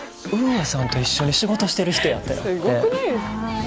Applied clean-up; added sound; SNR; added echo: none; none; none; none.